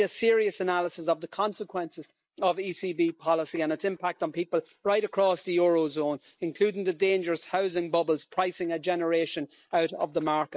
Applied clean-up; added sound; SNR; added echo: neural mask model Resemble Enhance denoiser.